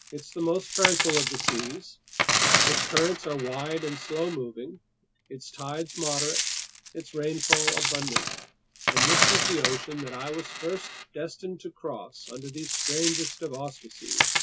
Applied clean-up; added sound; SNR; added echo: none; Coin (dropping); -4 dB; none.